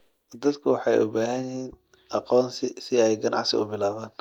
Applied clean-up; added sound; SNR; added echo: neural mask model DeepFilterNet 3.